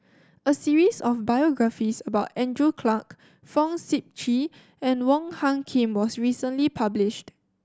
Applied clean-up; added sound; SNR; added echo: none; none; none; none.